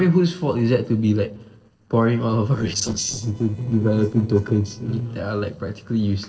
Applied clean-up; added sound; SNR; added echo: neural separator model SepFormer DNS4.